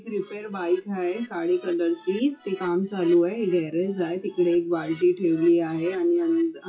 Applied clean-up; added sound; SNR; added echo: classical method WPE with log-MMSE.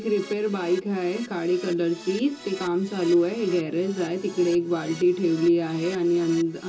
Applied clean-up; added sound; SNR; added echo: none; Keyboard (musical); 18 dB; reverberation time 0.2 s.